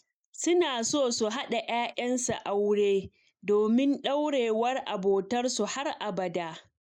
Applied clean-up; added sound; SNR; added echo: neural mask model Resemble Enhance denoiser.